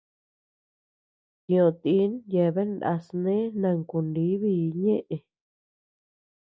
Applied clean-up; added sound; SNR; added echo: none; none; none; none.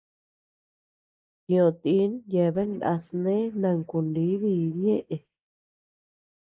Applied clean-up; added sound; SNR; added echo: neural mask model Resemble Enhance denoiser.